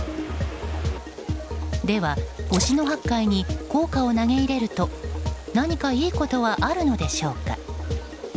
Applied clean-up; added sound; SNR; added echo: none; Splash, splatter; 17 dB; none.